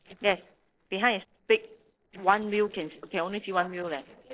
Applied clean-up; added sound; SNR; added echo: neural separator model SepFormer DNS4.